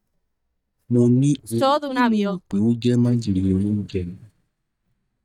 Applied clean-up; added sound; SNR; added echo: neural mask model DeepFilterNet 3.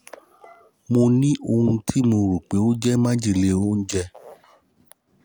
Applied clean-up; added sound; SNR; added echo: none; none; none; none.